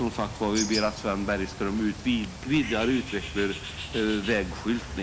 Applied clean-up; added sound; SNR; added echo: none; Bird; 9 dB; none.